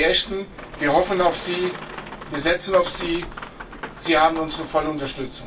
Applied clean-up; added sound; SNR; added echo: none; Boat, Water vehicle; 14 dB; reverberation time 0.2 s.